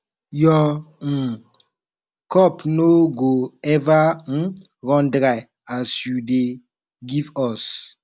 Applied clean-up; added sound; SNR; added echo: none; none; none; none.